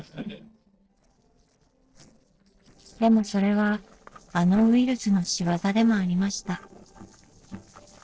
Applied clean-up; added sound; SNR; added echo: neural separator model SepFormer DNS4.